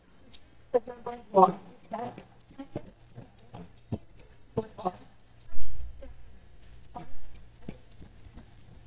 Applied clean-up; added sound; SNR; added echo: neural mask model DeepFilterNet 3.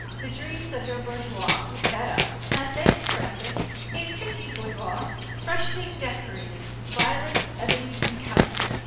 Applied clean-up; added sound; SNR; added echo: none; Run; -4 dB; reverberation time 1.1 s.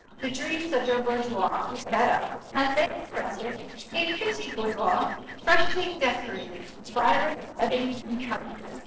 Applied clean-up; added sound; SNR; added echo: neural separator model SepFormer DNS4.